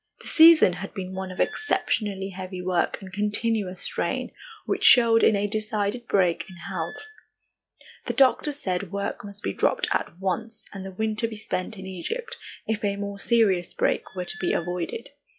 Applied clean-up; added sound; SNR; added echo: classical method log-MMSE.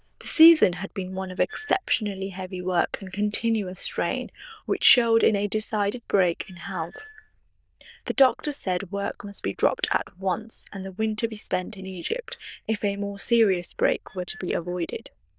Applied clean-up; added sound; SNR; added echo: neural diffusion model UNIVERSE++.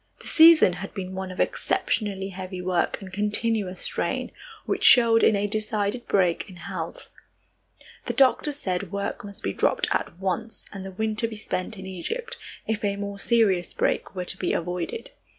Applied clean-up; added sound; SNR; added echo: none; none; none; none.